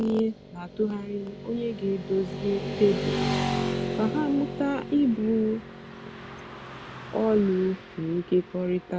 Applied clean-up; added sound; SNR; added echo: none; Motorcycle / Traffic noise, roadway noise; 6 dB; none.